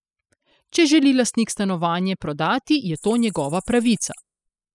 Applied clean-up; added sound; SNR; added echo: classical method spectral subtraction.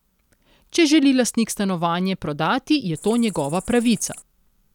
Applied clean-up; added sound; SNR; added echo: none; Cricket; 19 dB; none.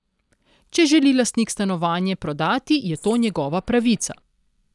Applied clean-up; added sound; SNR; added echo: neural mask model DeepFilterNet 3.